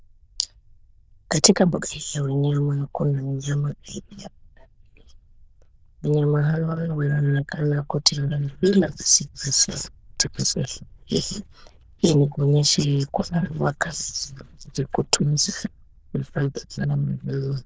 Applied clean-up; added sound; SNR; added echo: neural diffusion model UNIVERSE++.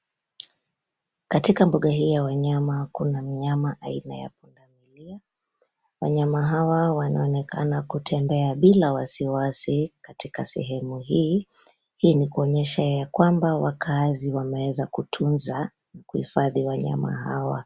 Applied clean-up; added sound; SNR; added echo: none; none; none; none.